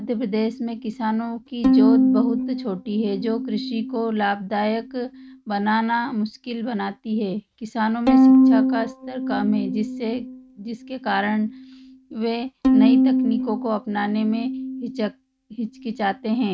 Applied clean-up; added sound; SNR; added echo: neural mask model RNNoise.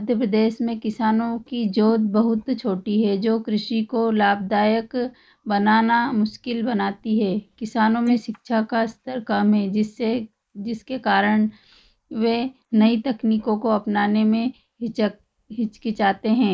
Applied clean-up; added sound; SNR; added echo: neural mask model Resemble Enhance denoiser.